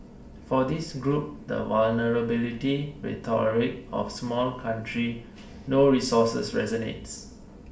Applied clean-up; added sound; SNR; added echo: none; none; none; reverberation time 0.4 s.